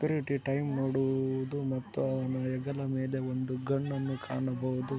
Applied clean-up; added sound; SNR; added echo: none; none; none; none.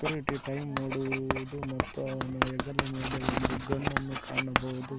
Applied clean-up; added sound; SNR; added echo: none; Writing; -2 dB; none.